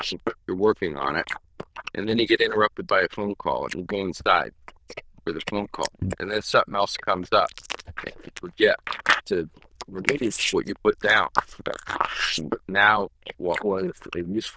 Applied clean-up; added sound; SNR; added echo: neural diffusion model UNIVERSE++.